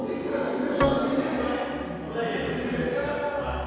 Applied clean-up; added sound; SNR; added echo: none; Bowed string instrument; 6 dB; reverberation time 2.0 s.